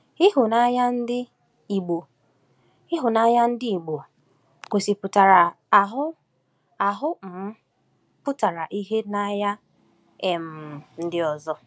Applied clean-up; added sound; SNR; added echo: none; none; none; none.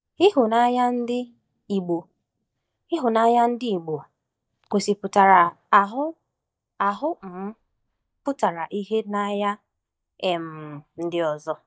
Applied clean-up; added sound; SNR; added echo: neural mask model DeepFilterNet 3.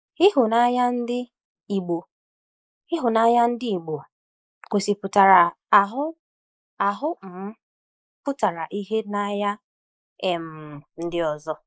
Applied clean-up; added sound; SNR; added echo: neural mask model Resemble Enhance denoiser.